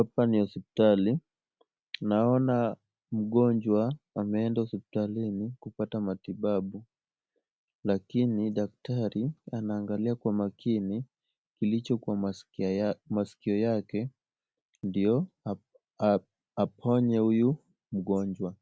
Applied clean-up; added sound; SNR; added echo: none; none; none; none.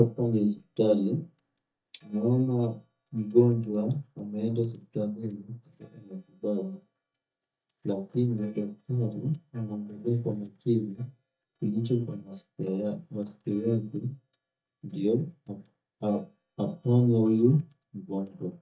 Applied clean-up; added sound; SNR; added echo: neural mask model DeepFilterNet 3.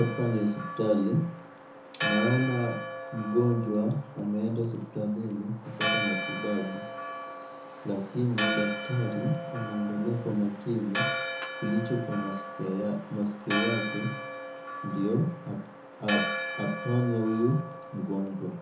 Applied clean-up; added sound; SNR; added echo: none; Church bell; 6 dB; reverberation time 0.6 s.